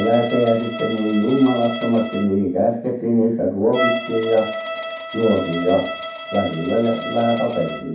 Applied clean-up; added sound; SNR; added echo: none; Bowed string instrument; 9 dB; reverberation time 0.6 s.